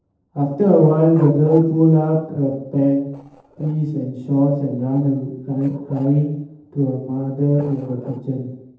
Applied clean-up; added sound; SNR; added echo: neural separator model SepFormer DNS4.